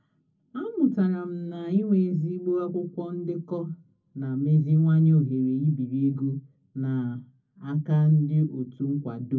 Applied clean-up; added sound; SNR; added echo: none; none; none; reverberation time 0.3 s.